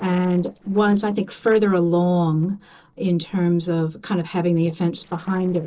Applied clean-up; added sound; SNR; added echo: neural separator model SepFormer DNS4.